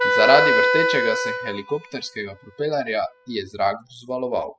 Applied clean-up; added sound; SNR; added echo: classical method spectral subtraction.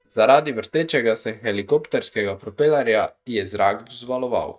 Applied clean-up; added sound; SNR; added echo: neural mask model DeepFilterNet 3.